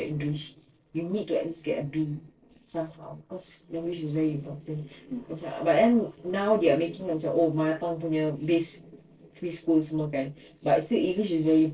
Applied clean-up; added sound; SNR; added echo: neural separator model SepFormer DNS4.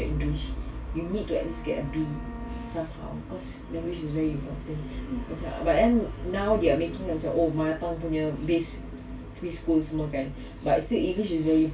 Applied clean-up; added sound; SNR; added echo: none; Bowed string instrument; 15 dB; reverberation time 0.2 s.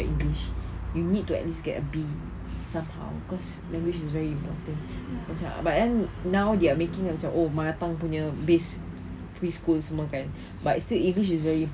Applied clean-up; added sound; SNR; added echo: none; none; none; none.